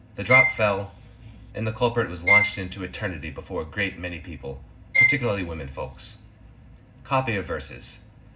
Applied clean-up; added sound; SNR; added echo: none; Bowed string instrument; -4 dB; reverberation time 0.4 s.